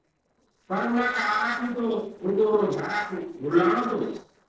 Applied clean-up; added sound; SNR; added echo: neural separator model SepFormer DNS4.